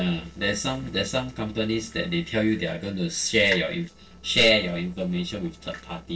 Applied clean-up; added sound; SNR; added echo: neural separator model SepFormer DNS4.